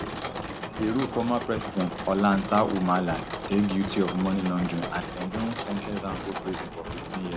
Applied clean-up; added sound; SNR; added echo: none; Mechanisms; 6 dB; none.